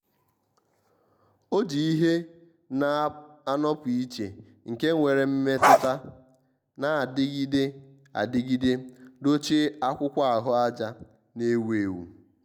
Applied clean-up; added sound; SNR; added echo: none; Bark; -4 dB; none.